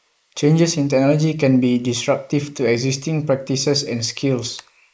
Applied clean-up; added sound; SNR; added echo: neural mask model Resemble Enhance denoiser.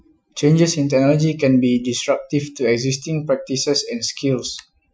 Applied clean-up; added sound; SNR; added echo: classical method Wiener filter.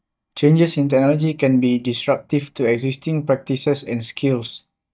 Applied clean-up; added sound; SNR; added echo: neural mask model DeepFilterNet 3.